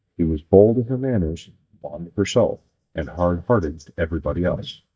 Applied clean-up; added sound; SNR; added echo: neural mask model DeepFilterNet 3.